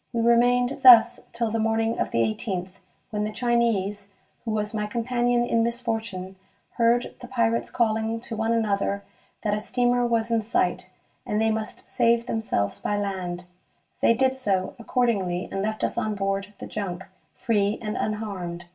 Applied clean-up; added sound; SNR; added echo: none; none; none; reverberation time 0.2 s.